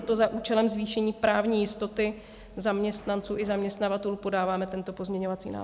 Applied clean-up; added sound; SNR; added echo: none; none; none; none.